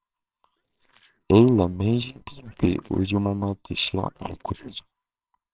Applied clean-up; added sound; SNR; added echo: neural separator model SepFormer WHAMR!.